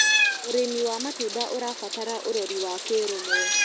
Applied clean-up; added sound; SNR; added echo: none; Meow; -3 dB; none.